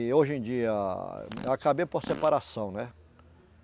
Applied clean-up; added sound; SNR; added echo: none; Fart; 16 dB; none.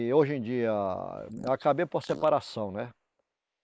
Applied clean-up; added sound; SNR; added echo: neural mask model Resemble Enhance denoiser.